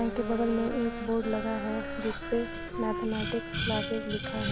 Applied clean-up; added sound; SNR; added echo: none; Boiling + Wind instrument, woodwind instrument; 2 dB; none.